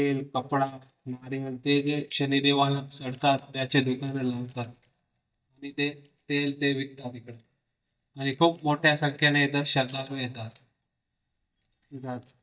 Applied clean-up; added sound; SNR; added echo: neural mask model DeepFilterNet 3.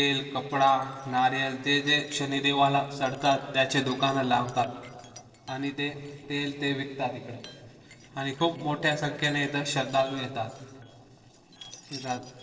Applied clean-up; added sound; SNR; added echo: neural separator model SepFormer DNS4.